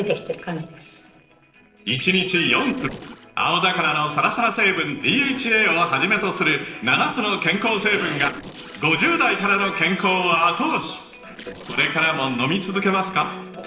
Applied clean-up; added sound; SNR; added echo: neural separator model SepFormer DNS4.